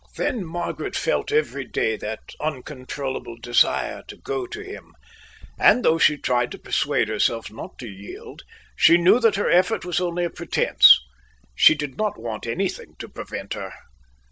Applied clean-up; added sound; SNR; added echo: none; Run; 17 dB; none.